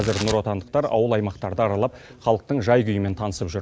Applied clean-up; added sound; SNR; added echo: none; Tearing; 17 dB; none.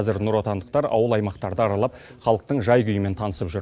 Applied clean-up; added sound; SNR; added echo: none; none; none; none.